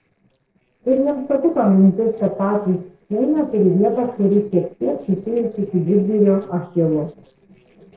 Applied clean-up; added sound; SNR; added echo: neural separator model SepFormer DNS4.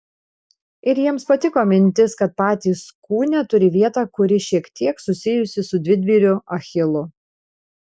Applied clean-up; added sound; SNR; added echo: none; none; none; none.